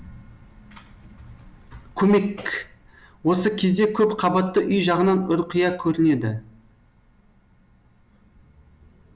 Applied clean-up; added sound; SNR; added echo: none; none; none; none.